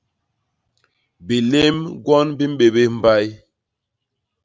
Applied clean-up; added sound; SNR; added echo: none; none; none; none.